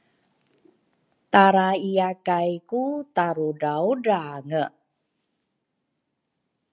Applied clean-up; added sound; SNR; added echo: none; none; none; none.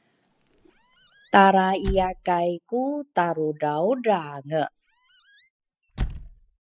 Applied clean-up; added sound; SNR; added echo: classical method spectral subtraction.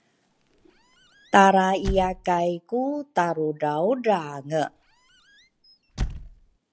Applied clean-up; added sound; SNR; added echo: none; Squeak / Slam; 11 dB; none.